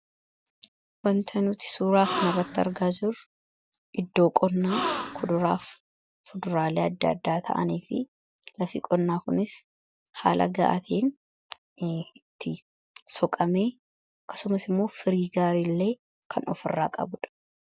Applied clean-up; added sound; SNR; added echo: none; Gasp; 5 dB; none.